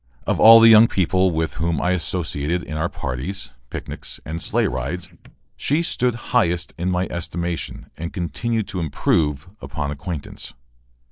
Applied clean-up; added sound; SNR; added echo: neural mask model Resemble Enhance denoiser.